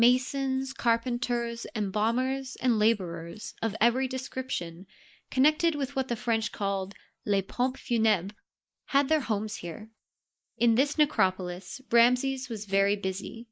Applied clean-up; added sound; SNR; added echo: neural mask model Resemble Enhance denoiser.